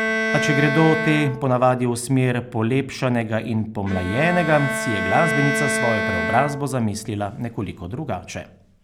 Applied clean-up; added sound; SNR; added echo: none; Bowed string instrument; 5 dB; none.